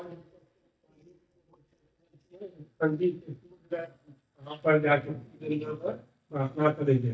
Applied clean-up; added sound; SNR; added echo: neural mask model DeepFilterNet 3.